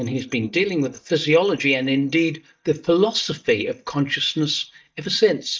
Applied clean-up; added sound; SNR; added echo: neural mask model DeepFilterNet 3.